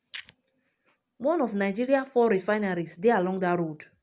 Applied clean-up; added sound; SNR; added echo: none; none; none; none.